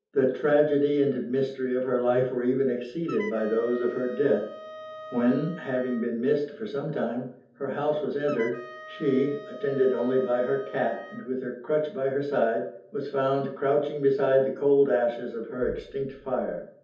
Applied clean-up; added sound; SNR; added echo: none; Wind instrument, woodwind instrument; 16 dB; reverberation time 0.6 s.